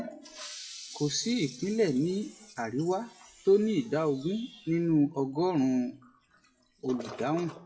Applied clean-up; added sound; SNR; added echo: classical method WPE with log-MMSE.